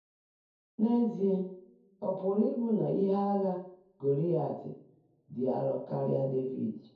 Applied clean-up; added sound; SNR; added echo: none; none; none; reverberation time 0.6 s.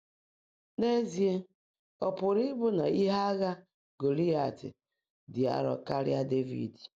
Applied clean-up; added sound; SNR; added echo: none; none; none; none.